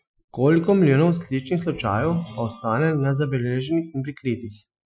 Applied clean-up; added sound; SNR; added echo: classical method Wiener filter.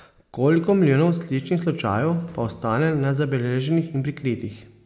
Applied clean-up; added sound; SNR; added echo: none; none; none; none.